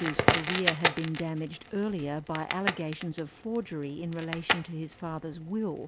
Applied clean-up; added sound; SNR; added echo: none; Crackle; 0 dB; none.